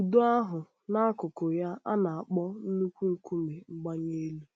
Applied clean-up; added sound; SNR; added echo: none; none; none; none.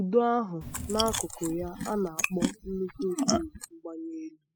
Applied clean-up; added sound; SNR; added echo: classical method spectral subtraction.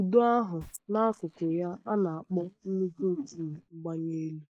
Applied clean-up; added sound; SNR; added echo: neural mask model DeepFilterNet 3.